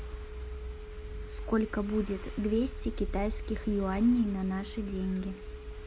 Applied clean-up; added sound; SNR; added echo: none; Telephone; 17 dB; none.